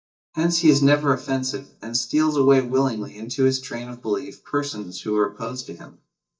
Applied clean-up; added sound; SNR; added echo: neural mask model DeepFilterNet 3.